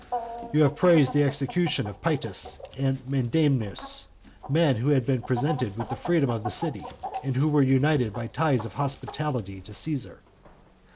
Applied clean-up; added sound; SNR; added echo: none; Chicken, rooster; 14 dB; none.